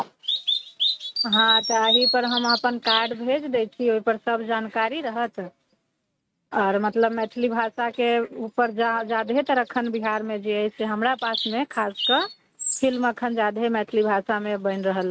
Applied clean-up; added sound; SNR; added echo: neural mask model RNNoise.